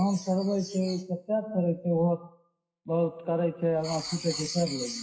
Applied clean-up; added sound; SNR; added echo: classical method WPE with log-MMSE.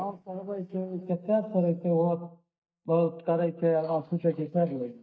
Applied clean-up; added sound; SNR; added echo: neural mask model DeepFilterNet 3.